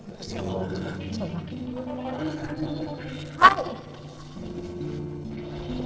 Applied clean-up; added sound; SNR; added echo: neural separator model SepFormer DNS4.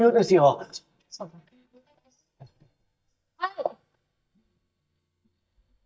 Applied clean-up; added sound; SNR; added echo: neural mask model DeepFilterNet 3.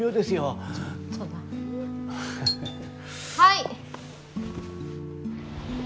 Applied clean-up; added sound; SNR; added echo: none; none; none; none.